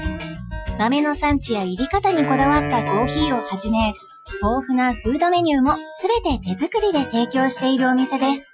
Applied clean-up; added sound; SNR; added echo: classical method Wiener filter.